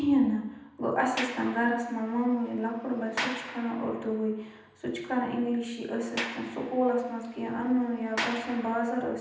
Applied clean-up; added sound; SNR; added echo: none; Sliding door; 11 dB; reverberation time 0.9 s.